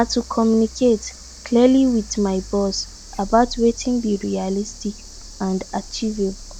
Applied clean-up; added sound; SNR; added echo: none; Cricket + Car; 17 dB; none.